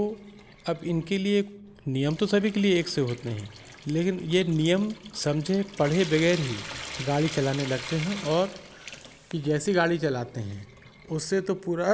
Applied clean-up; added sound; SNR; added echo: none; Trickle, dribble / Sink (filling or washing) / Water tap, faucet; 16 dB; none.